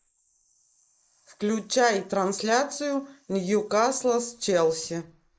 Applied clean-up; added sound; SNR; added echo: neural mask model Resemble Enhance denoiser.